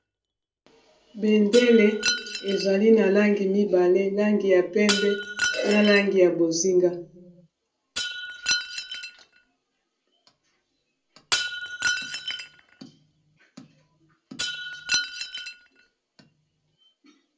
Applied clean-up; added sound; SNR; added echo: none; Shatter; 9 dB; reverberation time 0.2 s.